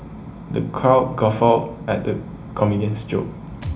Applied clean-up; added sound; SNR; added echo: none; Thump, thud; 19 dB; reverberation time 0.4 s.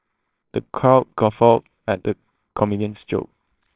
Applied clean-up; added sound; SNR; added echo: neural separator model SepFormer WHAMR!.